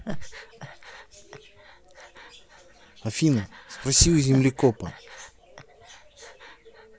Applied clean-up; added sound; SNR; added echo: none; Breathing; 17 dB; none.